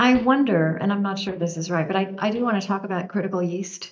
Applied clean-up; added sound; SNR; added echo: neural mask model DeepFilterNet 3.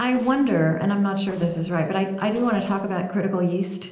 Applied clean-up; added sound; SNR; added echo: neural separator model SepFormer DNS4.